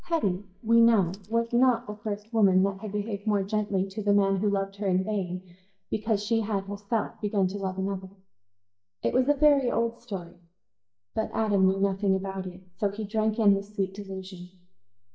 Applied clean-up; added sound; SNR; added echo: neural mask model DeepFilterNet 3.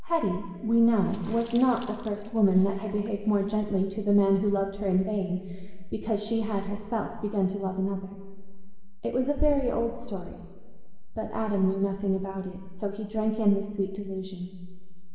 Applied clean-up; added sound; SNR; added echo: none; Sink (filling or washing); 19 dB; reverberation time 1.9 s.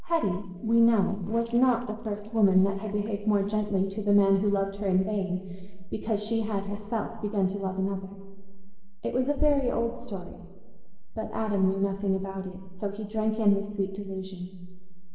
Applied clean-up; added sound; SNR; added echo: neural separator model SepFormer DNS4.